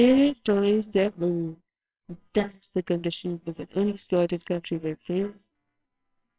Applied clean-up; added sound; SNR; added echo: neural separator model SepFormer WHAMR!.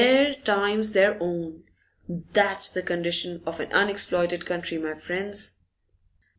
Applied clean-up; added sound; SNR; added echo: none; none; none; none.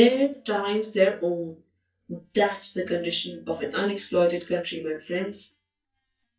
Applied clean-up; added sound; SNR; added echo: neural mask model DeepFilterNet 3.